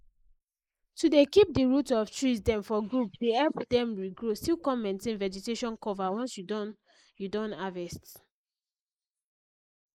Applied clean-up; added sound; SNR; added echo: neural mask model Resemble Enhance denoiser.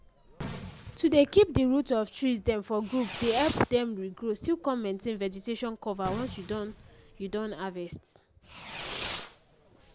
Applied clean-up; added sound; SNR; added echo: none; Fireworks; 12 dB; none.